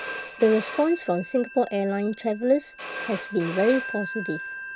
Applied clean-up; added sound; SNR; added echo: none; Telephone; 11 dB; none.